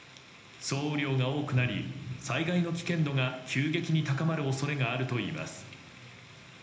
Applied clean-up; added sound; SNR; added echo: none; none; none; reverberation time 1.0 s.